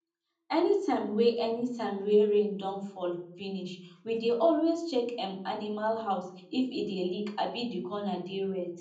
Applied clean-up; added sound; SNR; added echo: none; none; none; reverberation time 0.6 s.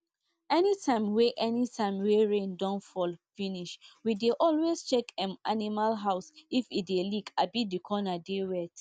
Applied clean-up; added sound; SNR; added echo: none; none; none; none.